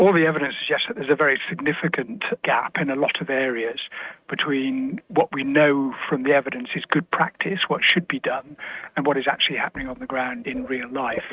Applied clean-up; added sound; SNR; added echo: neural mask model RNNoise.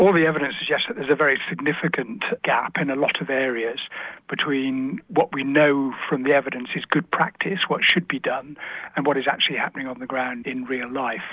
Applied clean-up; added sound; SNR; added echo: none; none; none; none.